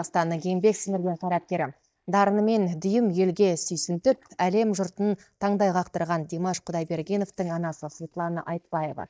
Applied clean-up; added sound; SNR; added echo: neural mask model DeepFilterNet 3.